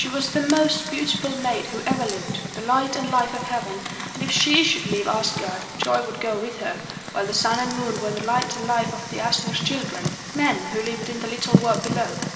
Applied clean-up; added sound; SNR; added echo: none; Fire; 5 dB; reverberation time 2.1 s.